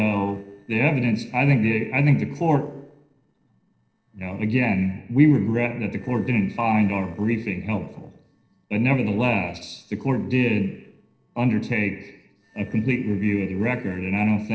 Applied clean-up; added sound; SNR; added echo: neural separator model SepFormer DNS4.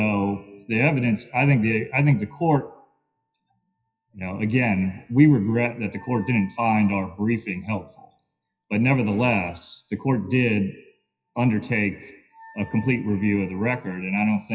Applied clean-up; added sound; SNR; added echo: classical method WPE with log-MMSE.